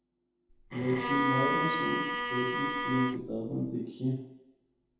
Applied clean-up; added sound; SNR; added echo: none; Bowed string instrument; -1 dB; reverberation time 0.8 s.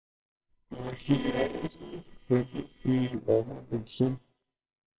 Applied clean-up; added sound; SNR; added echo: neural separator model SepFormer WHAMR!.